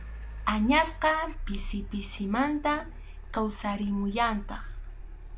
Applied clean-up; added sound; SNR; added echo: none; Car; 9 dB; none.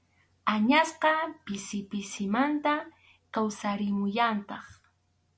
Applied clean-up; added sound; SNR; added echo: none; none; none; none.